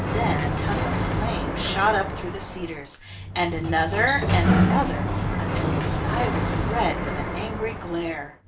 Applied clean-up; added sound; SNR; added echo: none; Sliding door; -3 dB; reverberation time 0.2 s.